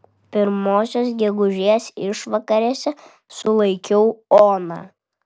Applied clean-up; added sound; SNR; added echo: none; none; none; none.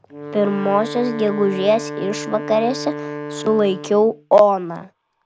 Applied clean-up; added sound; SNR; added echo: none; Wind instrument, woodwind instrument; 11 dB; none.